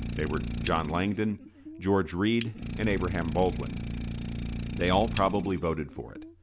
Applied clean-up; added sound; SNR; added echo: none; Idling; 6 dB; none.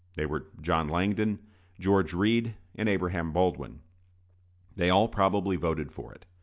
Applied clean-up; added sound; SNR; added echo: none; none; none; none.